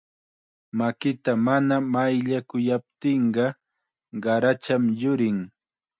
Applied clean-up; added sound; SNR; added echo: none; none; none; none.